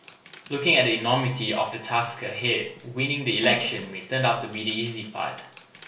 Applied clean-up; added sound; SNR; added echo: none; Dog; 17 dB; reverberation time 0.4 s.